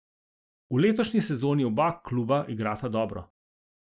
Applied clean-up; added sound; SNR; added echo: none; none; none; none.